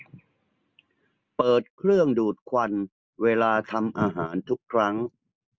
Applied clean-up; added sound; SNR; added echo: none; none; none; none.